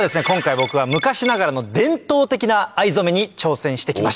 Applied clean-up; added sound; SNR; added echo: none; none; none; none.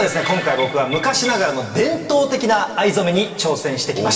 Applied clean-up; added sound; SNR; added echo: none; none; none; reverberation time 2.3 s.